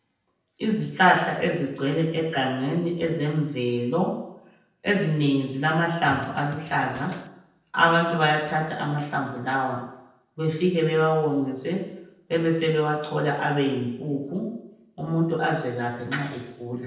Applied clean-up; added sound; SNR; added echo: neural separator model SepFormer DNS4.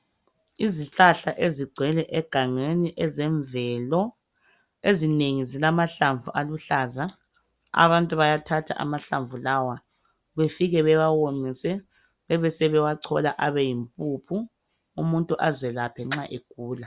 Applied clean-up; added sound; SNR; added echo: none; none; none; none.